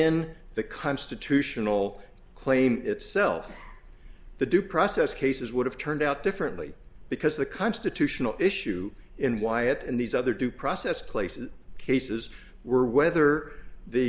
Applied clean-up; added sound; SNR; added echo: none; none; none; none.